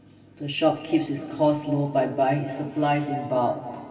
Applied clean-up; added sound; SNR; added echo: none; none; none; reverberation time 3.0 s.